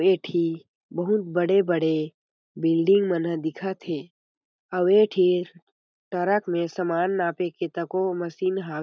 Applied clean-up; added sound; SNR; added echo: none; none; none; none.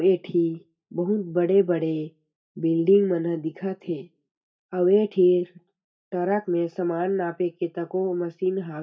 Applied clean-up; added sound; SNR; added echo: none; none; none; reverberation time 0.2 s.